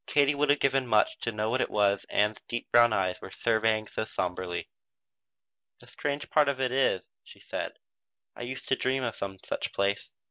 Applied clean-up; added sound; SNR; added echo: none; none; none; none.